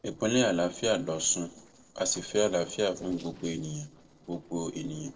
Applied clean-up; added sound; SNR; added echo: neural separator model SepFormer DNS4.